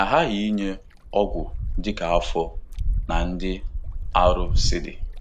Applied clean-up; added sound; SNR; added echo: none; Wind; 0 dB; none.